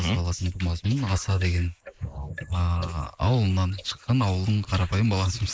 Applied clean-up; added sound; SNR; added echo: neural mask model Resemble Enhance denoiser.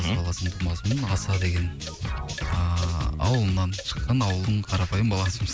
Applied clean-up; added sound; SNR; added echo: none; Clock; 19 dB; none.